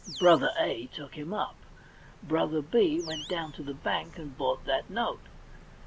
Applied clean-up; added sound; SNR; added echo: none; Animal + Bird vocalization, bird call, bird song; 17 dB; none.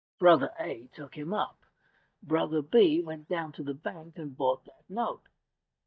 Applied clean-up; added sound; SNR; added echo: neural mask model DeepFilterNet 3.